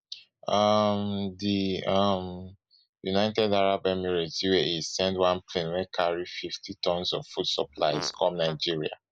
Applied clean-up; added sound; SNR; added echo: neural mask model Resemble Enhance denoiser.